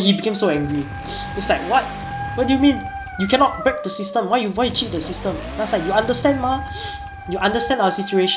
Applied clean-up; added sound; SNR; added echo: none; Dog + Motorcycle / Accelerating, revving, vroom; 10 dB; none.